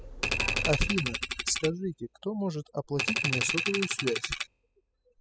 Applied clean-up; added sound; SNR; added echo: classical method spectral subtraction.